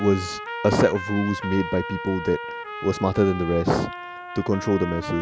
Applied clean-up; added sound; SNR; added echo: none; Trumpet; 9 dB; none.